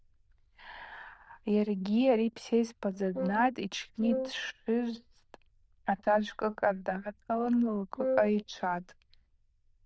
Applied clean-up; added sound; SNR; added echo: neural diffusion model UNIVERSE++.